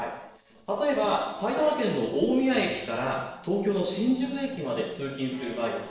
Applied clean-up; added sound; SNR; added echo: neural separator model SepFormer DNS4.